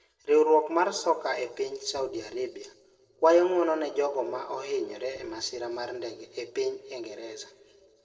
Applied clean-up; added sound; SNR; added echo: neural separator model SepFormer DNS4.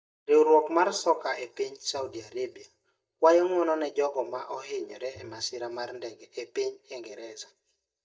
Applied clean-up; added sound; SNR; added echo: neural mask model DeepFilterNet 3.